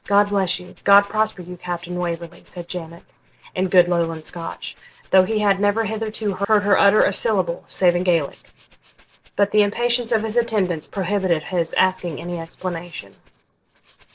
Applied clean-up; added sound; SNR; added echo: neural separator model SepFormer DNS4.